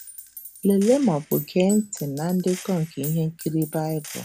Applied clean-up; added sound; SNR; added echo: none; Gunshot, gunfire; 15 dB; none.